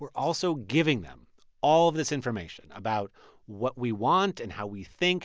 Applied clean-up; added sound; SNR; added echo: none; none; none; none.